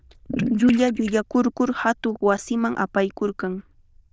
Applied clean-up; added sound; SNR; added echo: neural diffusion model UNIVERSE++.